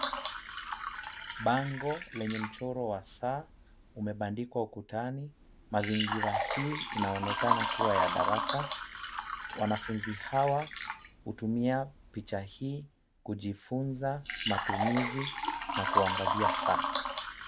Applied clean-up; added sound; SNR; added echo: none; Water / Liquid; -2 dB; none.